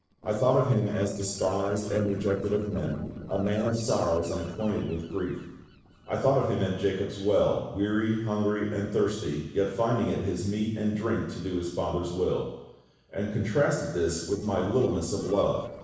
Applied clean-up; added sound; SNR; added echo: neural separator model SepFormer DNS4.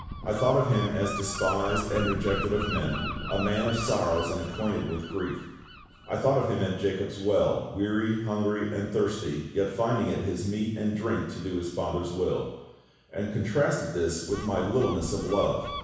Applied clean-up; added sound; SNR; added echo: none; Gull, seagull; 11 dB; reverberation time 1.1 s.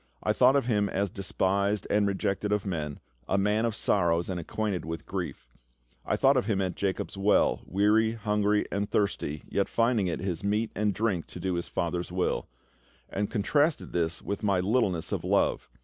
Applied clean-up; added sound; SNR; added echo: none; none; none; none.